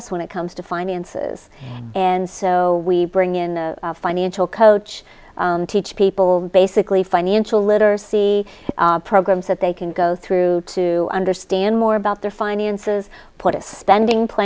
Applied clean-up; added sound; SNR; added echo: none; none; none; none.